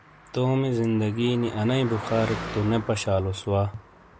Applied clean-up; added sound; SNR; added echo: none; Car passing by; 14 dB; none.